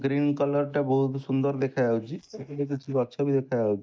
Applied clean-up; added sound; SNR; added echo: neural mask model DeepFilterNet 3.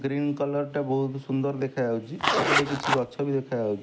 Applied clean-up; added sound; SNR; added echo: none; Zipper (clothing); -2 dB; none.